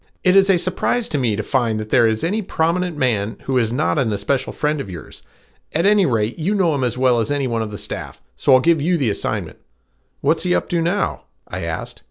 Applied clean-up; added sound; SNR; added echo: none; none; none; none.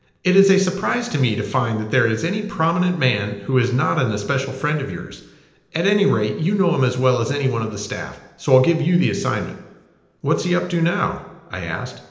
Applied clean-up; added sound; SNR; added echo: none; none; none; reverberation time 0.9 s.